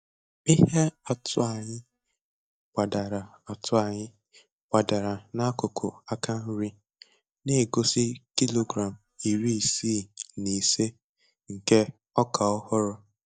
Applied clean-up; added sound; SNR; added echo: neural mask model DeepFilterNet 3.